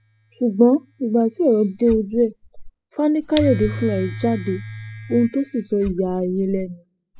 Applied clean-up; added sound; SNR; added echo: classical method spectral subtraction.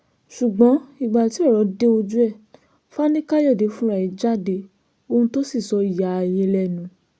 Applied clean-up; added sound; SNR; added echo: none; none; none; none.